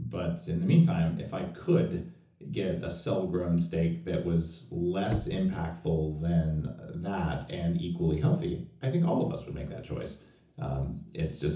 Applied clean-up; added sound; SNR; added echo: none; Knock; 12 dB; reverberation time 0.6 s.